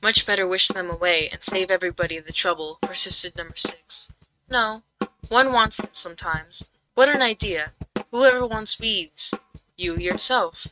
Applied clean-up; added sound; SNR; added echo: neural mask model RNNoise.